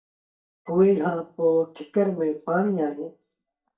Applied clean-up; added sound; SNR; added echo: neural mask model DeepFilterNet 3.